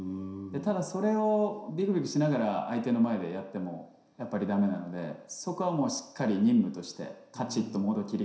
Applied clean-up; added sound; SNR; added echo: none; none; none; reverberation time 0.7 s.